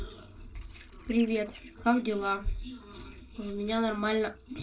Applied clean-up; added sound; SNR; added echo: neural separator model SepFormer DNS4.